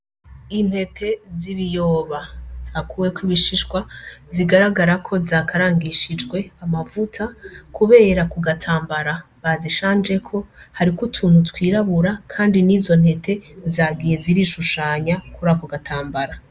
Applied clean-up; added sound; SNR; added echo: none; none; none; none.